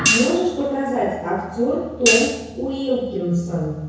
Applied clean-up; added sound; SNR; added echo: none; Hi-hat; 4 dB; reverberation time 1.0 s.